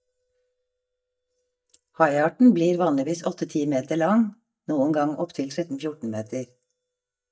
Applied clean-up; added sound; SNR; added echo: neural mask model DeepFilterNet 3.